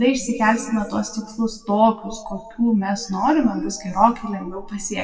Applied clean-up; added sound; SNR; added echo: classical method WPE with log-MMSE.